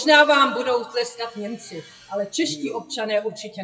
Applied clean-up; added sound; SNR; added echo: classical method WPE with log-MMSE.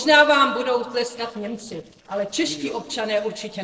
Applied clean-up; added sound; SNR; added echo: neural separator model SepFormer DNS4.